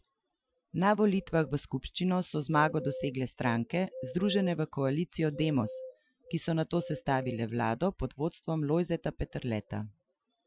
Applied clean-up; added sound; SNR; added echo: classical method Wiener filter.